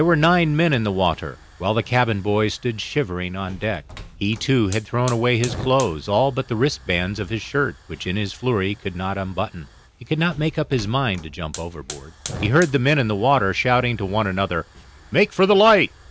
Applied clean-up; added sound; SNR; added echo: none; Hiss / Fire; 18 dB; none.